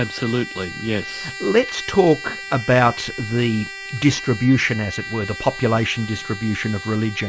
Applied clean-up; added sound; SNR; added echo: none; Trumpet; 12 dB; none.